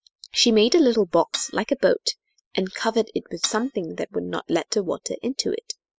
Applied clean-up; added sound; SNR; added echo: classical method spectral subtraction.